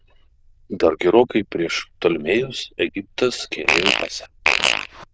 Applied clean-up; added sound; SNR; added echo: neural diffusion model UNIVERSE++.